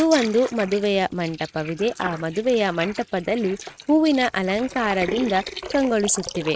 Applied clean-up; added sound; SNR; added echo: neural mask model RNNoise.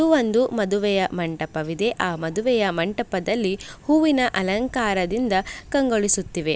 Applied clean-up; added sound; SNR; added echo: none; none; none; none.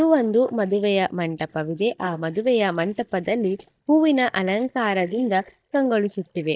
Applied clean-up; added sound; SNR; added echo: neural mask model DeepFilterNet 3.